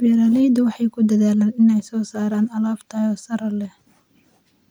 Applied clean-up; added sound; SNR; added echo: none; none; none; none.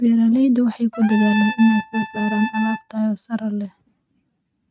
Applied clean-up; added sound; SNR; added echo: neural mask model RNNoise.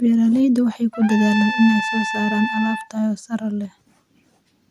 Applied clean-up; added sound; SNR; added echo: none; Trumpet; 7 dB; none.